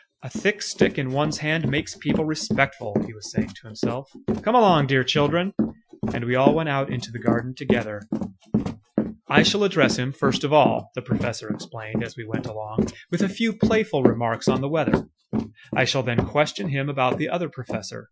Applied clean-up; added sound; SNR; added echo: classical method Wiener filter.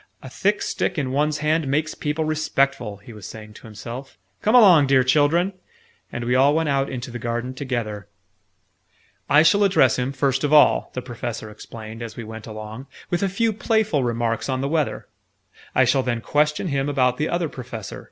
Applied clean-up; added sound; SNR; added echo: none; none; none; none.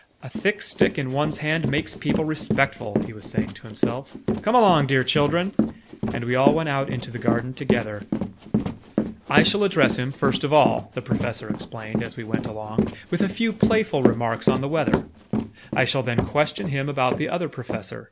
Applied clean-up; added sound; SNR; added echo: none; Run; 2 dB; none.